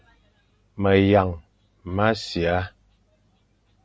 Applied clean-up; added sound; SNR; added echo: none; none; none; none.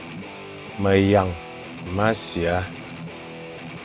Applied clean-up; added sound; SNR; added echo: none; Guitar; 12 dB; none.